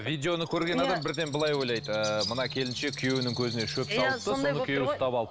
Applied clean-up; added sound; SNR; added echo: none; Bird + Guitar; 11 dB; none.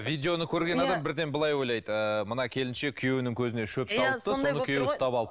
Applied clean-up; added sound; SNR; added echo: none; none; none; none.